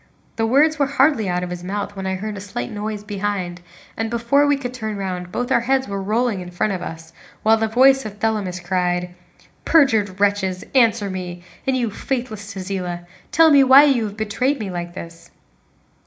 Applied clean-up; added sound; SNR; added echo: none; none; none; reverberation time 0.4 s.